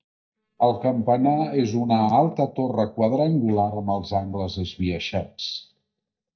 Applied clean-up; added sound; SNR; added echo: neural mask model DeepFilterNet 3.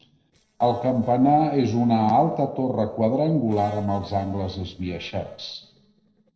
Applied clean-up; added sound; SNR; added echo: neural separator model SepFormer DNS4.